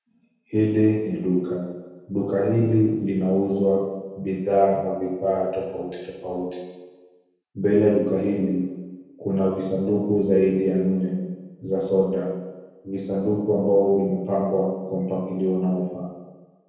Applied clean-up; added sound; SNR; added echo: none; none; none; reverberation time 1.2 s.